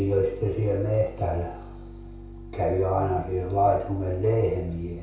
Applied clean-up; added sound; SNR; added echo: none; none; none; reverberation time 0.6 s.